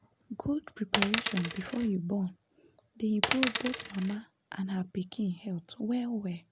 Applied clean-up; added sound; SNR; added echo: none; Coin (dropping); -4 dB; none.